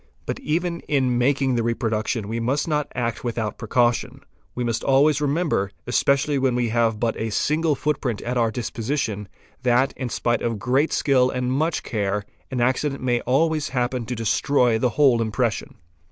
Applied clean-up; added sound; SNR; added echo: none; none; none; none.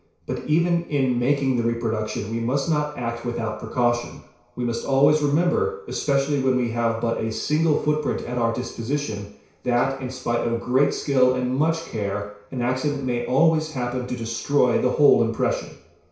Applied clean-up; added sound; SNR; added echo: none; none; none; reverberation time 0.6 s.